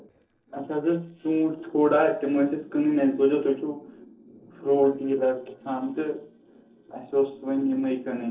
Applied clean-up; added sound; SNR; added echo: neural separator model SepFormer DNS4.